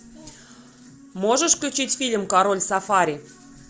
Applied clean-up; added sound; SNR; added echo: none; none; none; none.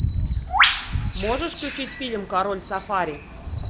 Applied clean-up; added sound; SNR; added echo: none; Bicycle + Bird; -3 dB; none.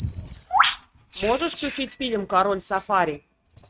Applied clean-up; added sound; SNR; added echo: neural mask model RNNoise.